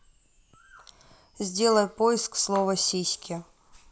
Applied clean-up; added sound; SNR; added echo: none; none; none; none.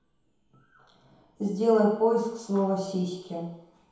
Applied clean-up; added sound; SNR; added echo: none; none; none; reverberation time 2.2 s.